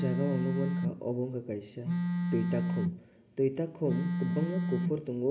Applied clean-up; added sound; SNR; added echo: none; Telephone; -1 dB; reverberation time 2.8 s.